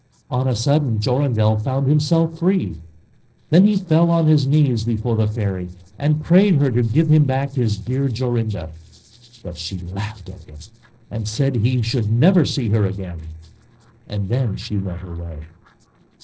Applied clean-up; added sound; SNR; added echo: neural separator model SepFormer DNS4.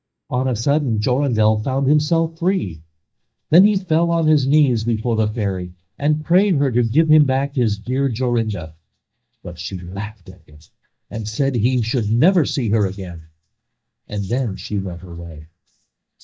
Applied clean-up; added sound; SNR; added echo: neural mask model DeepFilterNet 3.